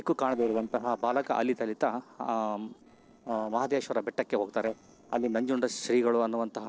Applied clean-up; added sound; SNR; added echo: neural separator model SepFormer DNS4.